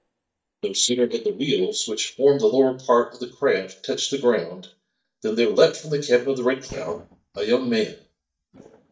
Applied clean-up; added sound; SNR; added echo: neural mask model DeepFilterNet 3.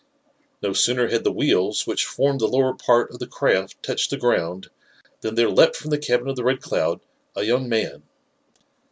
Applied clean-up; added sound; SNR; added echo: none; none; none; none.